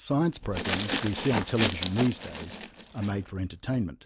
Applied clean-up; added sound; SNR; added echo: none; Glass; 3 dB; none.